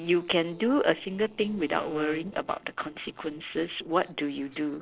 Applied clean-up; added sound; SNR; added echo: neural separator model SepFormer DNS4.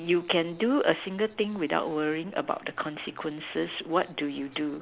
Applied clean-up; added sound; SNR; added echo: none; none; none; none.